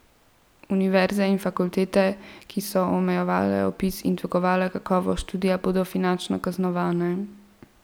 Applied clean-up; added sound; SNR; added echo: none; none; none; none.